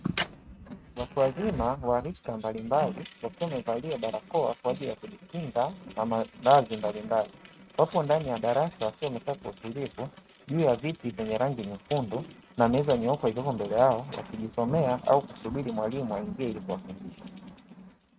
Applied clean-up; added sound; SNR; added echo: neural mask model RNNoise.